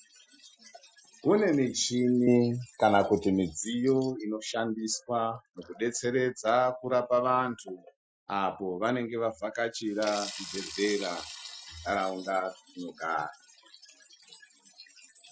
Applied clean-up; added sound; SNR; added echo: classical method Wiener filter.